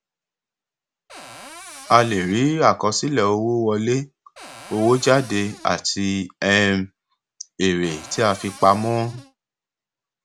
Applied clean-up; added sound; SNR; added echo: none; Cupboard open or close; 19 dB; none.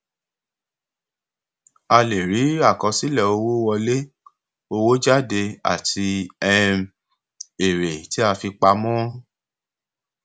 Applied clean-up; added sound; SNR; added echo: none; none; none; none.